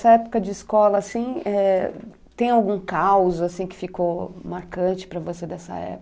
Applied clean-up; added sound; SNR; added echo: none; none; none; none.